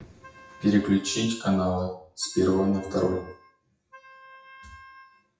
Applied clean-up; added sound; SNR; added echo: classical method WPE with log-MMSE.